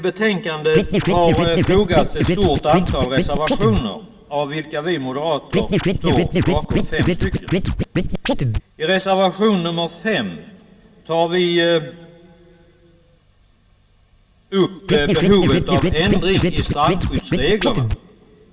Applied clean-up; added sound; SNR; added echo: none; Scratching (performance technique); -2 dB; reverberation time 2.2 s.